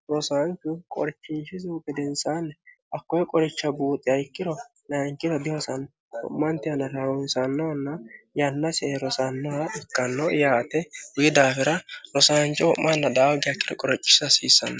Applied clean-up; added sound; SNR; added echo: none; none; none; none.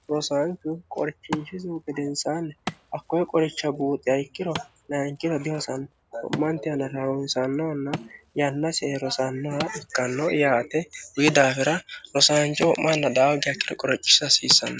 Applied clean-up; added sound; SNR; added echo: none; Wood; 16 dB; none.